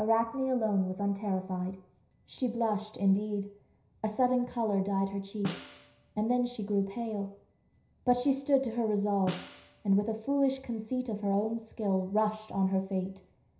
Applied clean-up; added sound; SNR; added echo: none; Snare drum; 14 dB; reverberation time 0.5 s.